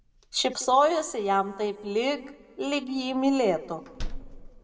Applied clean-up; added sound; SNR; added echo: none; Slam; 14 dB; reverberation time 0.9 s.